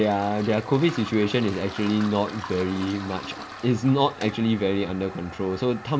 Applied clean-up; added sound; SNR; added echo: none; Toilet flush; 14 dB; none.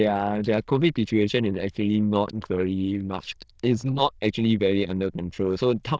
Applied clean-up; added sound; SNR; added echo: neural diffusion model UNIVERSE++.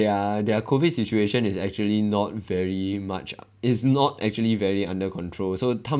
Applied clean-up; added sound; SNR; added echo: none; none; none; none.